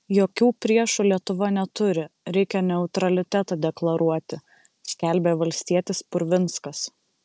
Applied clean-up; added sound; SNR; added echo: none; none; none; none.